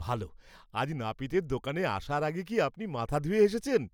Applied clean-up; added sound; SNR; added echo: none; none; none; none.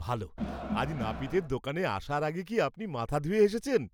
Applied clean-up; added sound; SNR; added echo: none; Crowd; 6 dB; none.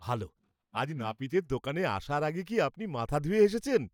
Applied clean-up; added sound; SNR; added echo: neural mask model DeepFilterNet 3.